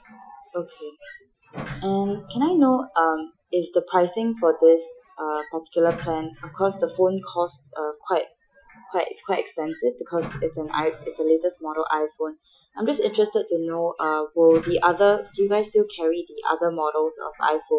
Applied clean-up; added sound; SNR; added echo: classical method Wiener filter.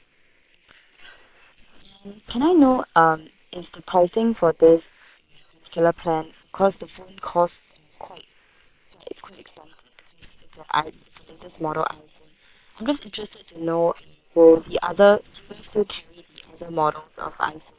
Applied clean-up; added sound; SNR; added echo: neural separator model SepFormer WHAM!.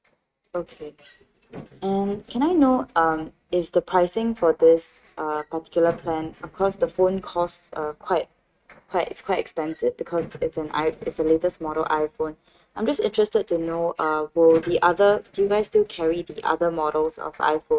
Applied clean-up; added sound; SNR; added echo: neural mask model RNNoise.